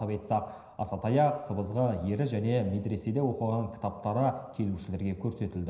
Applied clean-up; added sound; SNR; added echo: none; none; none; reverberation time 0.9 s.